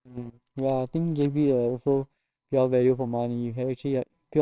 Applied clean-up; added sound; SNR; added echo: neural separator model SepFormer WHAMR!.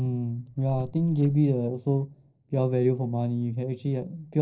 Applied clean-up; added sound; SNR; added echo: neural separator model SepFormer DNS4.